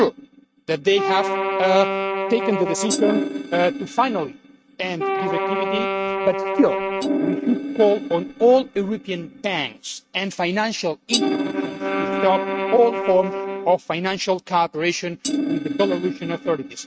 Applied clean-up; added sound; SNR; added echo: neural mask model RNNoise.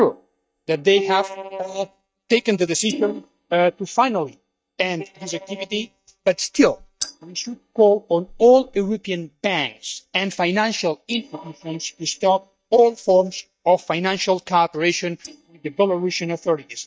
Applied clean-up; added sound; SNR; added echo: neural mask model DeepFilterNet 3.